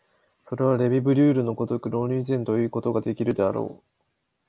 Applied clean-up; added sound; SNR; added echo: none; none; none; none.